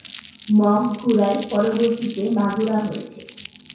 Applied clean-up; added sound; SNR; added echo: none; Crumpling, crinkling; 12 dB; reverberation time 0.6 s.